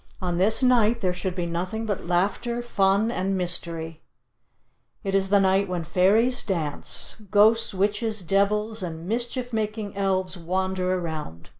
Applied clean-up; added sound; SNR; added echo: none; none; none; none.